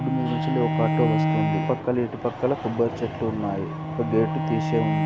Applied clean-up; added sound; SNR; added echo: none; Bowed string instrument; 1 dB; none.